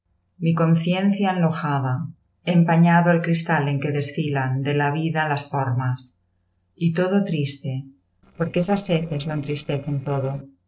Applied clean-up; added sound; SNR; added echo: neural separator model SepFormer DNS4.